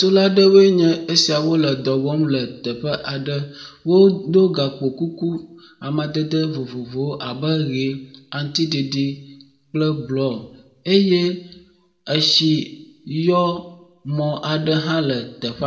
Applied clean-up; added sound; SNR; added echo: none; none; none; reverberation time 0.5 s.